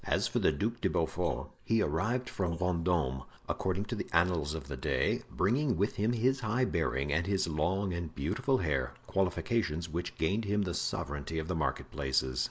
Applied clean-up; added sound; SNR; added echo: neural mask model Resemble Enhance denoiser.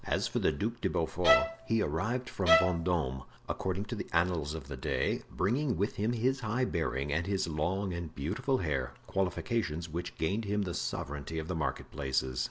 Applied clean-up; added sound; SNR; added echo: none; Bowed string instrument; -2 dB; none.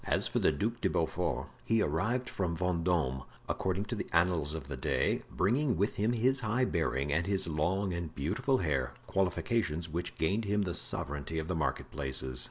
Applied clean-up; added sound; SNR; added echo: none; none; none; none.